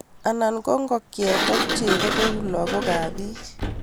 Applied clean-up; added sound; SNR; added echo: none; Sliding door; 2 dB; none.